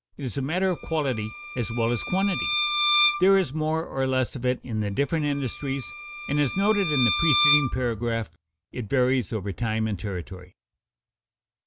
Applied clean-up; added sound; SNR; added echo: none; Bowed string instrument; 2 dB; none.